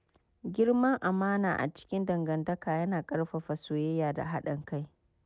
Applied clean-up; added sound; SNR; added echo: none; none; none; none.